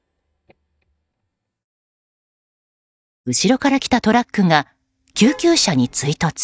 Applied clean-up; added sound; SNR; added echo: neural mask model DeepFilterNet 3.